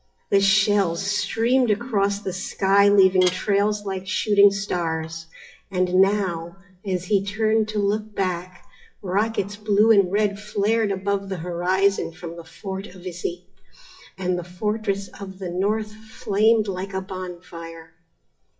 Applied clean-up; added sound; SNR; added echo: classical method WPE with log-MMSE.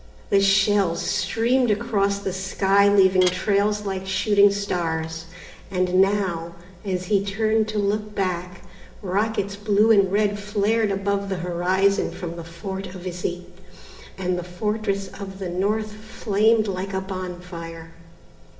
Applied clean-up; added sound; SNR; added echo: none; Dishes, pots, and pans / Glass; 18 dB; reverberation time 1.2 s.